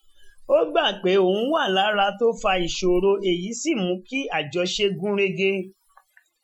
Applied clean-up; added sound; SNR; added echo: classical method Wiener filter.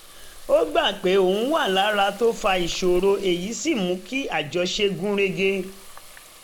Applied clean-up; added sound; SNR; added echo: none; Water tap, faucet; 16 dB; none.